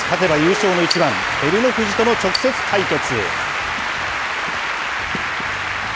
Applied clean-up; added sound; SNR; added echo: none; none; none; none.